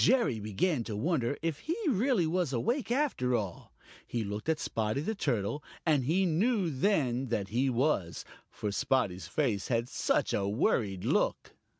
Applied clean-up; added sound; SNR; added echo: none; none; none; none.